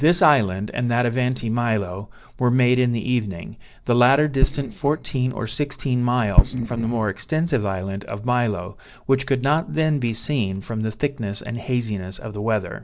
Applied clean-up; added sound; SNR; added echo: neural separator model SepFormer DNS4.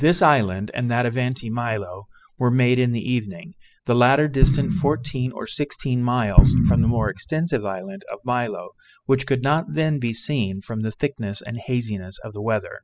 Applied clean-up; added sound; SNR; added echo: classical method spectral subtraction.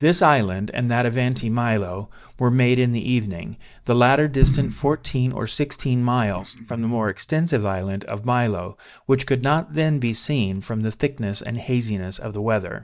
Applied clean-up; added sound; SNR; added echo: neural mask model DeepFilterNet 3.